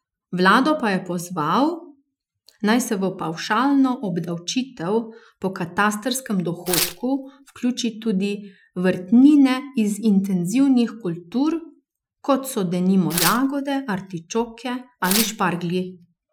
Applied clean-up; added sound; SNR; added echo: classical method Wiener filter.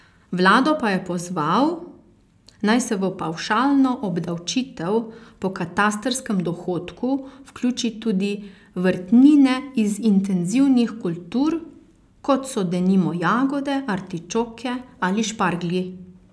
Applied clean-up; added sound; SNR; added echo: none; none; none; none.